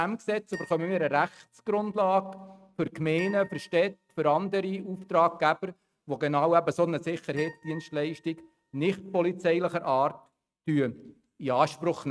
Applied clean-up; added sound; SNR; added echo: neural mask model RNNoise.